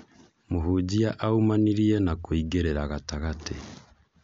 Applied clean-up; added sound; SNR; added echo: none; none; none; none.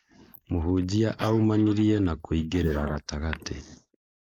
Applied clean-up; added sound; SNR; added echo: neural mask model Resemble Enhance denoiser.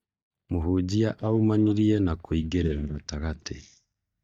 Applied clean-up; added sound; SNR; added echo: neural mask model DeepFilterNet 3.